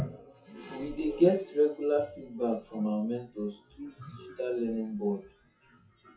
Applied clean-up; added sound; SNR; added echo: classical method WPE with log-MMSE.